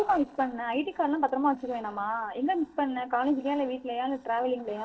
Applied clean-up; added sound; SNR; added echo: neural separator model SepFormer DNS4.